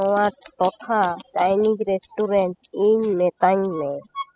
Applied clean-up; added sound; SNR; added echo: classical method spectral subtraction.